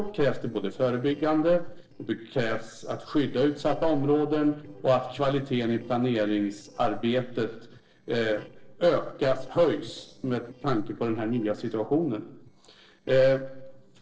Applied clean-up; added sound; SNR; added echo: neural separator model SepFormer DNS4.